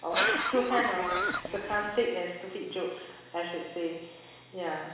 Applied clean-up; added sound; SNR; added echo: none; Cough; 0 dB; reverberation time 1.0 s.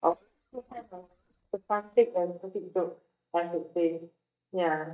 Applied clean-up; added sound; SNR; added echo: neural mask model DeepFilterNet 3.